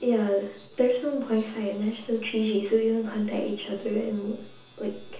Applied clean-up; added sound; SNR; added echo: none; none; none; reverberation time 0.7 s.